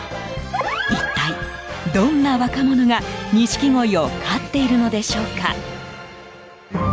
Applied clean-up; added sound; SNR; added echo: none; none; none; none.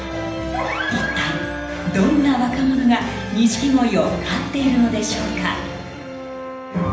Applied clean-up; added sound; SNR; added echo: none; Brass instrument; 12 dB; reverberation time 0.9 s.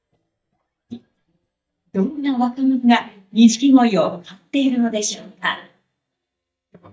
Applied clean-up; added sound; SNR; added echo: neural mask model DeepFilterNet 3.